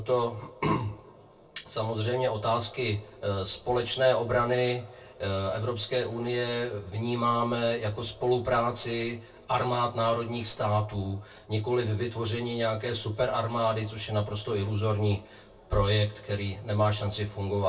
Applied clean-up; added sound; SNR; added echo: none; none; none; reverberation time 0.2 s.